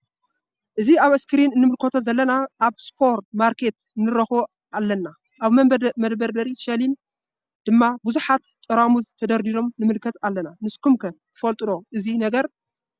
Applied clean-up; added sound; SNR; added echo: none; none; none; none.